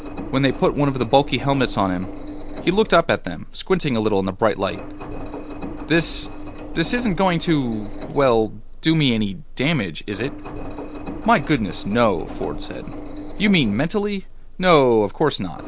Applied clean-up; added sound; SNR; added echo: none; Engine; 10 dB; none.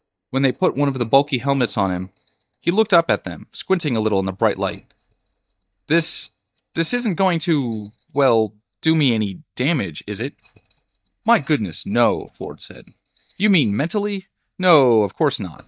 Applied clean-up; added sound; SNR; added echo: neural mask model DeepFilterNet 3.